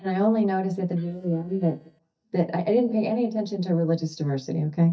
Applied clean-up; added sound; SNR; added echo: neural mask model DeepFilterNet 3.